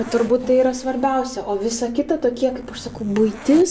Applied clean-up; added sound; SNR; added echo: none; Zipper (clothing); 18 dB; none.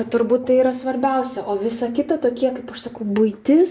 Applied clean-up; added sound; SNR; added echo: none; none; none; none.